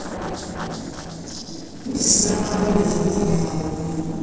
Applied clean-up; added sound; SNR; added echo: neural separator model SepFormer DNS4.